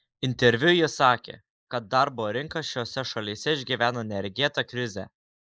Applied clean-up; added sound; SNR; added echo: neural mask model Resemble Enhance denoiser.